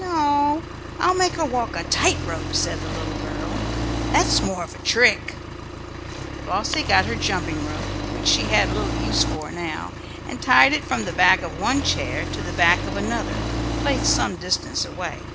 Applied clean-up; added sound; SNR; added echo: none; Accelerating, revving, vroom; 4 dB; none.